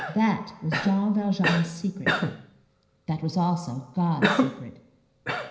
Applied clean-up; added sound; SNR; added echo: none; Cough; 3 dB; reverberation time 0.9 s.